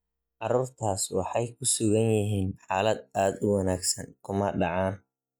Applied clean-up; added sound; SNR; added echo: neural mask model DeepFilterNet 3.